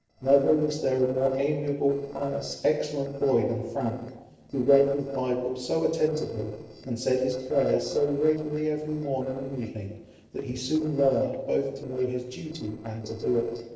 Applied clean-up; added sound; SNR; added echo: neural separator model SepFormer DNS4.